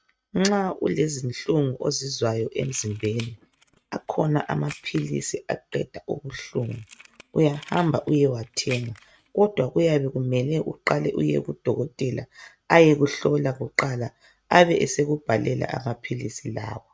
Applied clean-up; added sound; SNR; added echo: neural mask model RNNoise.